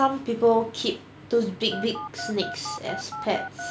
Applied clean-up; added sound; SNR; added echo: none; Telephone; 10 dB; none.